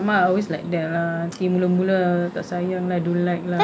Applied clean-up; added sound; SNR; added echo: none; none; none; none.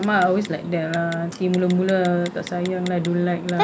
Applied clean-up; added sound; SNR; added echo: none; Telephone; 20 dB; none.